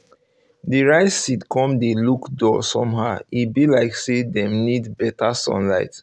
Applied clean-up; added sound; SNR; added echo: none; none; none; none.